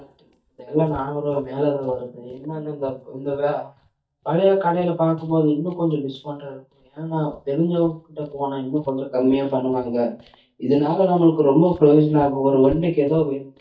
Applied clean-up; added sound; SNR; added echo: neural mask model DeepFilterNet 3.